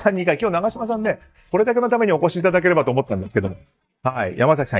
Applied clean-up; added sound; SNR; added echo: neural mask model DeepFilterNet 3.